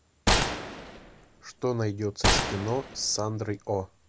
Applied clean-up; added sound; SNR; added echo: none; Gunshot, gunfire; -2 dB; none.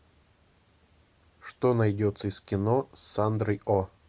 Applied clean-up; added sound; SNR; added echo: none; none; none; none.